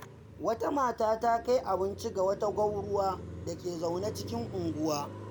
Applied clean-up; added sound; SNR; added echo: none; Car passing by; 11 dB; none.